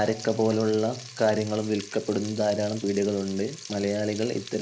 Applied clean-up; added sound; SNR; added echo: none; Frying (food); 16 dB; none.